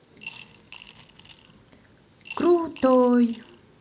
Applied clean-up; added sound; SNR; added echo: none; Coin (dropping) / Glass; 15 dB; none.